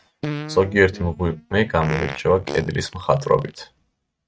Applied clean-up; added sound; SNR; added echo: neural mask model RNNoise.